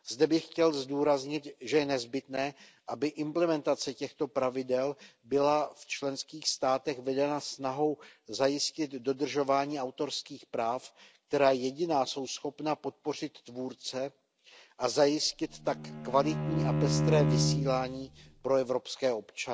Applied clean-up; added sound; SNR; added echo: none; Bowed string instrument; 0 dB; none.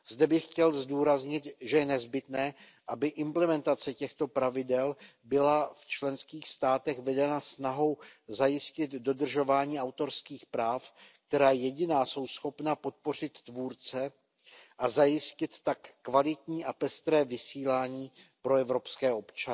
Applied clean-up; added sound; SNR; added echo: none; none; none; none.